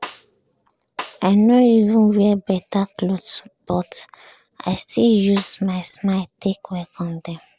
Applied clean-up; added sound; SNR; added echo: neural separator model SepFormer DNS4.